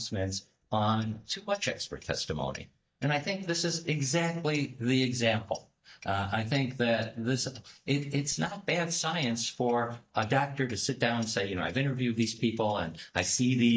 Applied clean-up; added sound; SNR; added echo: neural mask model DeepFilterNet 3.